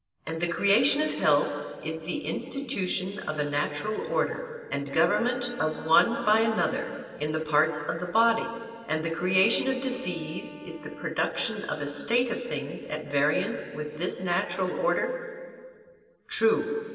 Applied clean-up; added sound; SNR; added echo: none; Wind instrument, woodwind instrument; 19 dB; reverberation time 2.3 s.